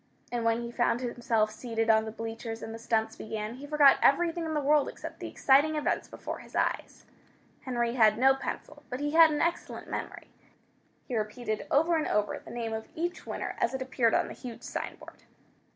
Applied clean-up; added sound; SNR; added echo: none; none; none; none.